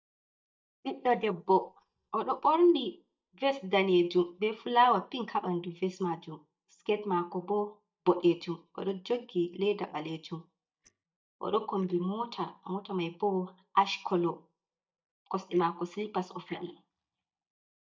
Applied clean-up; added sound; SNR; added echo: neural mask model DeepFilterNet 3.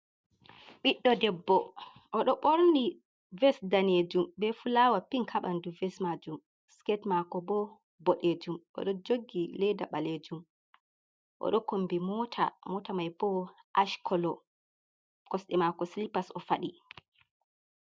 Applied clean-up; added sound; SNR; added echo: none; none; none; none.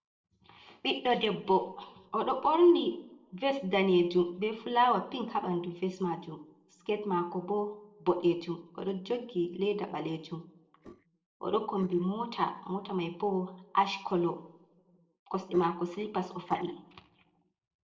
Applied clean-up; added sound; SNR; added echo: neural separator model SepFormer DNS4.